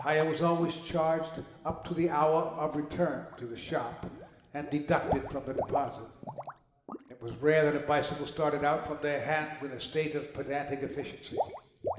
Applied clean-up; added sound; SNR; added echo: none; Water / Liquid; 11 dB; reverberation time 2.0 s.